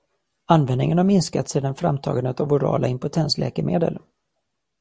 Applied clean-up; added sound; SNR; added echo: none; none; none; none.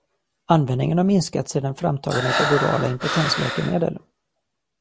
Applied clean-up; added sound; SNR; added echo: none; Breathing; 3 dB; none.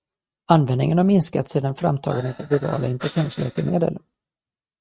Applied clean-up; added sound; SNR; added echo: neural mask model RNNoise.